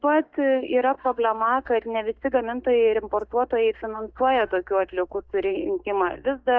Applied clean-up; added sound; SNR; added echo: neural mask model DeepFilterNet 3.